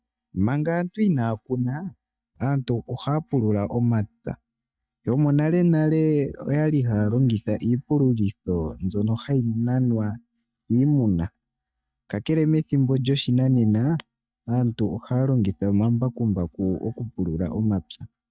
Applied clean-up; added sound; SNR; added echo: neural mask model DeepFilterNet 3.